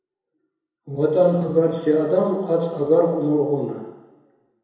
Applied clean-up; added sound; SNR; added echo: none; none; none; reverberation time 1.0 s.